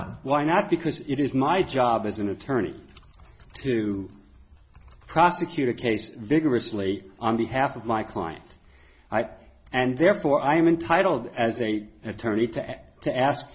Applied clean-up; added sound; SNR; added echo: none; none; none; none.